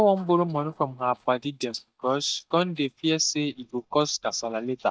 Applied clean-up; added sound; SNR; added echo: neural mask model DeepFilterNet 3.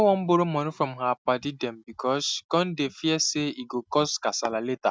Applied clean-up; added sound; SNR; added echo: none; none; none; none.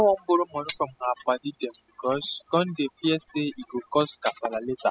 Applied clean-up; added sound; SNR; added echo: classical method spectral subtraction.